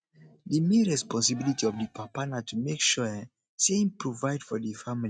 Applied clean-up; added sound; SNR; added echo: neural mask model RNNoise.